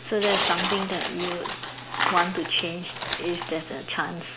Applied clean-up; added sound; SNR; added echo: none; Tearing; 2 dB; none.